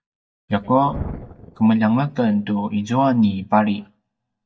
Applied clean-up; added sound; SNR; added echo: neural mask model DeepFilterNet 3.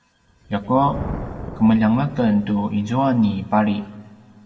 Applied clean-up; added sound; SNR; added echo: none; Thunder; 15 dB; reverberation time 1.3 s.